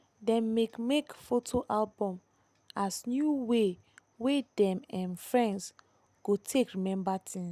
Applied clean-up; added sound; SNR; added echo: none; none; none; none.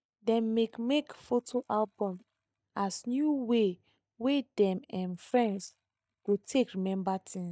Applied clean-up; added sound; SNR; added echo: neural mask model DeepFilterNet 3.